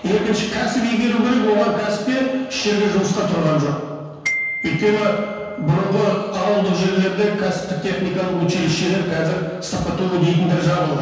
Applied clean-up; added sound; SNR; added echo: none; Glockenspiel; 11 dB; reverberation time 1.2 s.